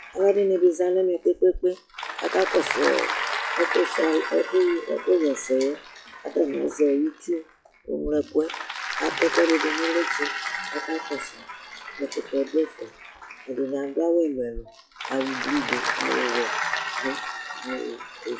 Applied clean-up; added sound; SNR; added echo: classical method log-MMSE.